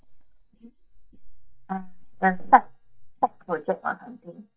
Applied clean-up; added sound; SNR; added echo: neural mask model DeepFilterNet 3.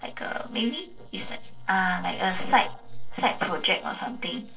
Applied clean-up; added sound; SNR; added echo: neural separator model SepFormer DNS4.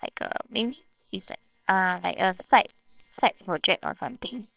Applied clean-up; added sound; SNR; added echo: neural separator model SepFormer WHAMR!.